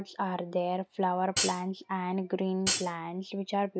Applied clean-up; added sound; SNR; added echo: none; Hi-hat; 0 dB; none.